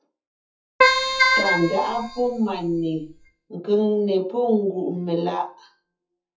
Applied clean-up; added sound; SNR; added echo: classical method WPE with log-MMSE.